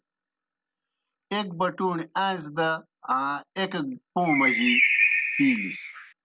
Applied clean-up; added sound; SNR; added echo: none; Bird; -4 dB; none.